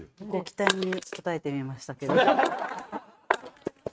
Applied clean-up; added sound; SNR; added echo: neural mask model RNNoise.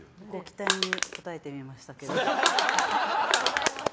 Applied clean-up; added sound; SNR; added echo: none; Crushing; -1 dB; none.